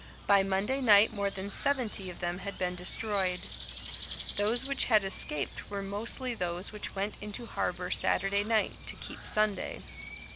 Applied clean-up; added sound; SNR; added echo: none; Crow; 5 dB; none.